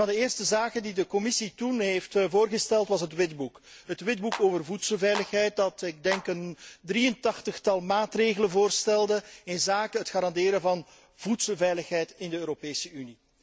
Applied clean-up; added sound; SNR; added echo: none; Clapping; 11 dB; none.